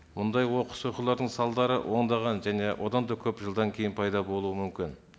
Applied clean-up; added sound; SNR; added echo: none; none; none; none.